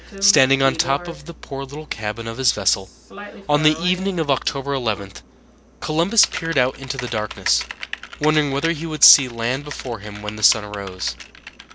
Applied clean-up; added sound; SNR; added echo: none; Typing; 14 dB; none.